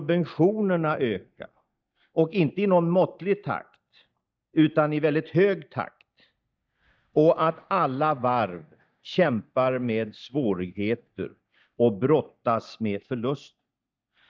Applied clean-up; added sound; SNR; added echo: neural mask model DeepFilterNet 3.